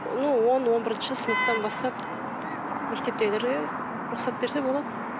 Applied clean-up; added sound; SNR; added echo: none; none; none; none.